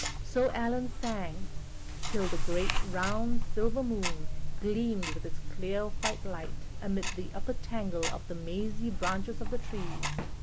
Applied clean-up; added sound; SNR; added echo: none; Tick-tock; -5 dB; none.